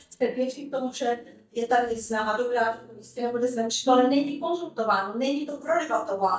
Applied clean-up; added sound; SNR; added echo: neural mask model DeepFilterNet 3.